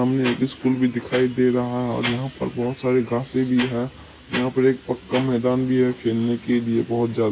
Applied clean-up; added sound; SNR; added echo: none; none; none; none.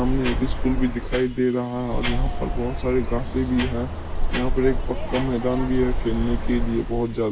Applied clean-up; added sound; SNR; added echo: none; Bird; 0 dB; none.